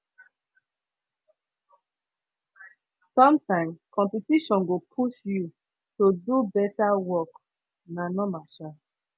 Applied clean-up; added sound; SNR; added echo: none; none; none; none.